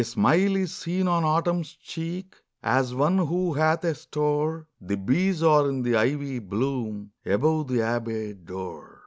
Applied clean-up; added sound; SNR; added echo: none; none; none; none.